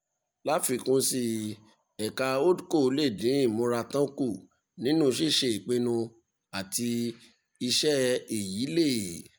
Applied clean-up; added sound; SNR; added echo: none; none; none; none.